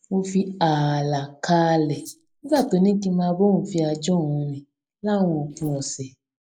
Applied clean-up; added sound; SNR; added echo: neural mask model Resemble Enhance denoiser.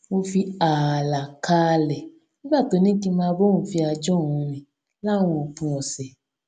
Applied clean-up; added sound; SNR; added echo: none; none; none; none.